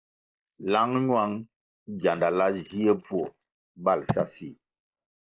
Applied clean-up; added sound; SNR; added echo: neural mask model Resemble Enhance denoiser.